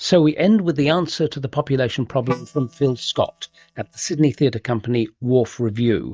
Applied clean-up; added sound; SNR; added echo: neural mask model DeepFilterNet 3.